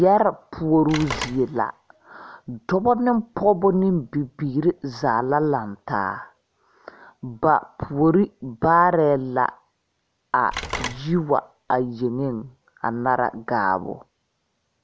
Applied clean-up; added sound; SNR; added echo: none; Telephone; 11 dB; none.